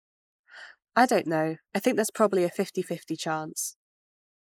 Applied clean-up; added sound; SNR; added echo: neural mask model Resemble Enhance denoiser.